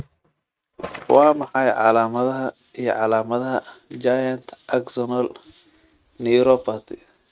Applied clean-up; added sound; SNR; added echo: neural mask model RNNoise.